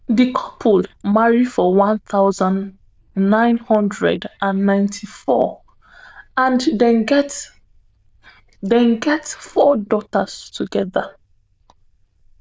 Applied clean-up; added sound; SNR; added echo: neural diffusion model UNIVERSE++.